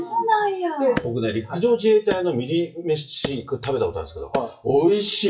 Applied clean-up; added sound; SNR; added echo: classical method WPE with log-MMSE.